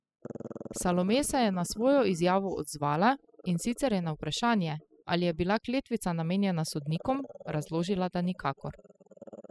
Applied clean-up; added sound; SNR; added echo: classical method spectral subtraction.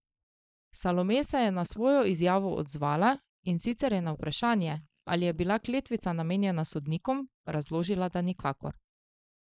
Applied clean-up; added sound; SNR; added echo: neural mask model Resemble Enhance denoiser.